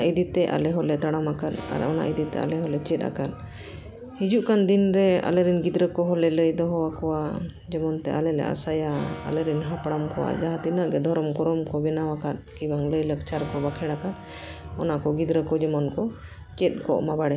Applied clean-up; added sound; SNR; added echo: none; Acoustic guitar / Strum; 19 dB; none.